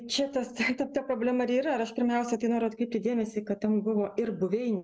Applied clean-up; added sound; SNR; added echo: none; none; none; none.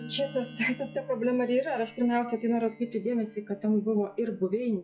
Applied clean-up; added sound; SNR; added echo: classical method log-MMSE.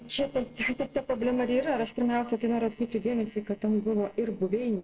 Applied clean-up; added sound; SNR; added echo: neural separator model SepFormer DNS4.